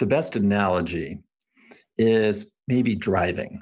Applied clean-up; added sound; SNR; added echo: none; none; none; none.